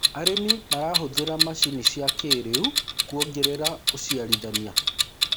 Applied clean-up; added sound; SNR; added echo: none; Clock; -5 dB; none.